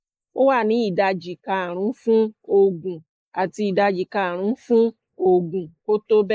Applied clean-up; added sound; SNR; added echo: neural mask model Resemble Enhance denoiser.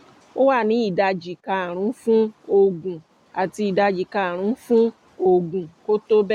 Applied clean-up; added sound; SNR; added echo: none; none; none; none.